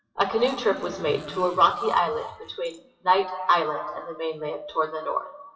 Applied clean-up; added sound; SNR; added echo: classical method WPE with log-MMSE.